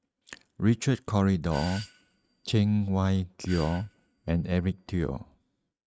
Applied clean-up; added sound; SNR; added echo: neural mask model RNNoise.